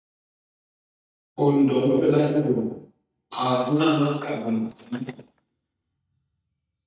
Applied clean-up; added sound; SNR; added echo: neural mask model DeepFilterNet 3.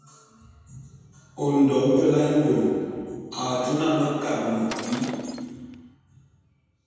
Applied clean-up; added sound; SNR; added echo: none; Shatter; 14 dB; reverberation time 2.1 s.